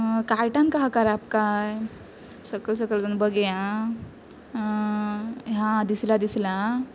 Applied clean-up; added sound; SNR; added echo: none; none; none; none.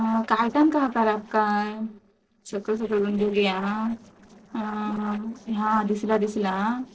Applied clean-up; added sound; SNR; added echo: neural separator model SepFormer DNS4.